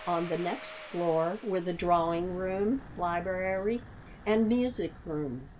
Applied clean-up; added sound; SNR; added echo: none; Wind / Breathing + Domestic sounds, home sounds; 15 dB; none.